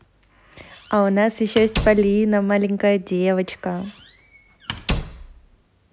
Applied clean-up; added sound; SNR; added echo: none; Squeak / Slam; 10 dB; none.